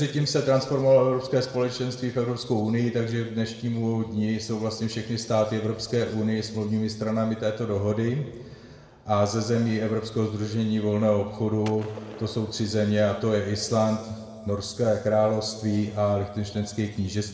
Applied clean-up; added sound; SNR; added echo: none; Gunshot, gunfire; 20 dB; reverberation time 1.7 s.